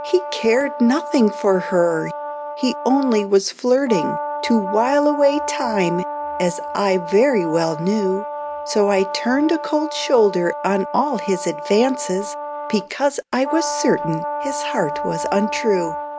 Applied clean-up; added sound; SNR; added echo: none; Brass instrument; 8 dB; none.